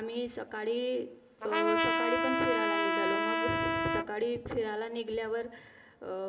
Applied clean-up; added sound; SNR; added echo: none; Trumpet; -4 dB; reverberation time 1.8 s.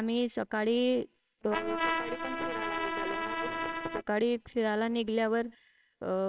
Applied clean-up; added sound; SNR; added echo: neural separator model SepFormer WHAMR!.